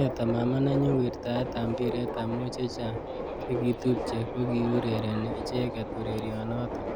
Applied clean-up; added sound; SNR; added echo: none; Subway, metro, underground; 4 dB; none.